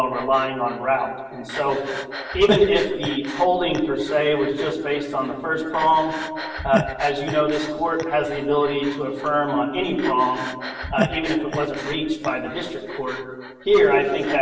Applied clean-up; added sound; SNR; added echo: none; Breathing; 11 dB; reverberation time 1.3 s.